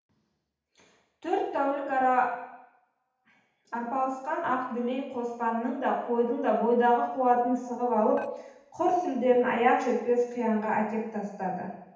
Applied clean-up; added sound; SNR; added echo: none; Dishes, pots, and pans; 19 dB; reverberation time 0.8 s.